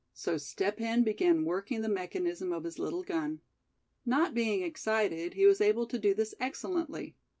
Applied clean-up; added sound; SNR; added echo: none; none; none; none.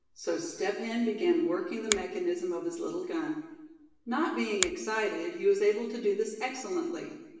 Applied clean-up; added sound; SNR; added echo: none; Finger snapping; 7 dB; reverberation time 1.0 s.